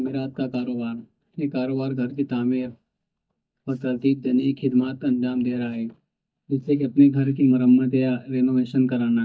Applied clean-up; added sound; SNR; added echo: neural mask model DeepFilterNet 3.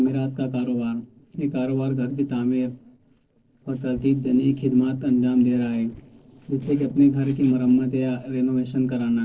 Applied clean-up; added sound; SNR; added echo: neural separator model SepFormer DNS4.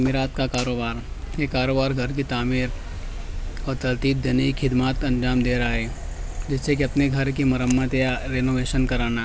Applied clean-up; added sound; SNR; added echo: none; none; none; none.